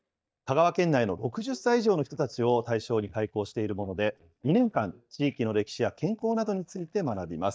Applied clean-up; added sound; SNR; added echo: neural mask model DeepFilterNet 3.